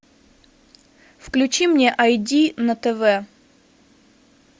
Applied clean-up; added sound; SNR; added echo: none; none; none; none.